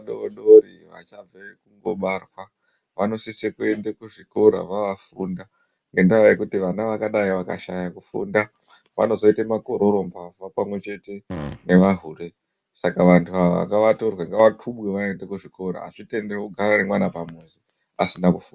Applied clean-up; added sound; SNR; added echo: none; Fart; 11 dB; none.